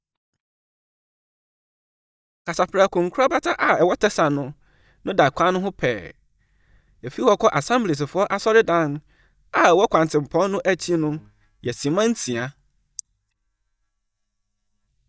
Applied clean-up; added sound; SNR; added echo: neural mask model DeepFilterNet 3.